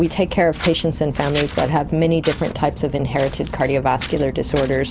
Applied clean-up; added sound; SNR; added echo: none; Scissors; 13 dB; none.